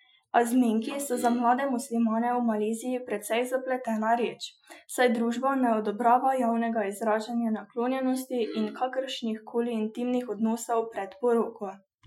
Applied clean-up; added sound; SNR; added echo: classical method Wiener filter.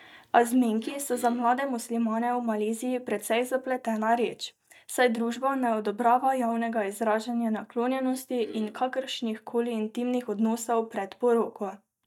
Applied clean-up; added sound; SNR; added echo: neural mask model DeepFilterNet 3.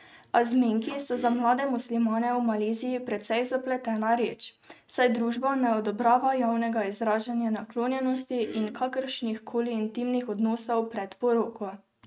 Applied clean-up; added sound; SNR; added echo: neural mask model RNNoise.